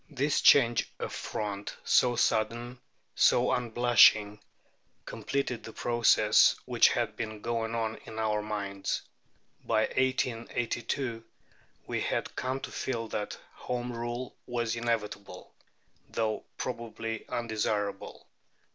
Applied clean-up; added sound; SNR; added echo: none; none; none; none.